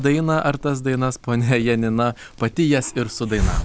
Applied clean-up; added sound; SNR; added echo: none; Hiss; 9 dB; none.